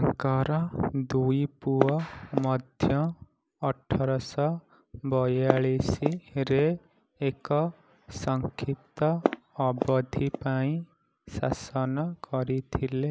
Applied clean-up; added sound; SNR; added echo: none; Walk, footsteps; 6 dB; none.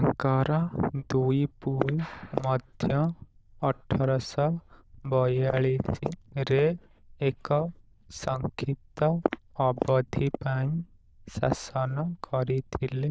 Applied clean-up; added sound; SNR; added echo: neural diffusion model UNIVERSE++.